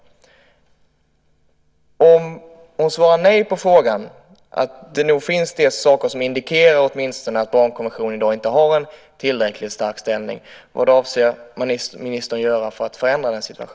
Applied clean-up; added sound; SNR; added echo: none; none; none; none.